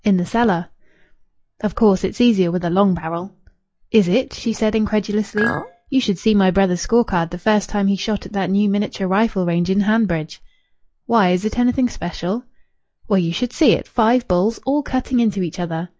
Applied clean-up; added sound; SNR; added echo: classical method log-MMSE.